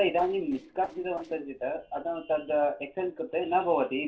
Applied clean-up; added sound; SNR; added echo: neural separator model SepFormer DNS4.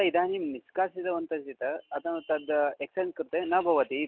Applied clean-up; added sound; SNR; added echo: none; none; none; none.